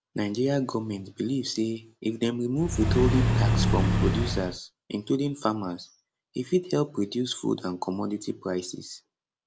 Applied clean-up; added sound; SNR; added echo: none; Accelerating, revving, vroom / Car; -5 dB; none.